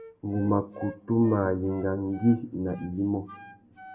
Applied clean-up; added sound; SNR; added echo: none; Wind instrument, woodwind instrument; 20 dB; reverberation time 1.0 s.